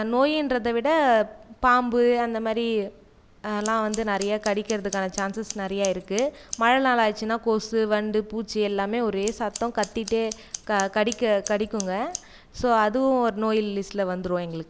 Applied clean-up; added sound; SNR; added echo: none; Scissors; 15 dB; none.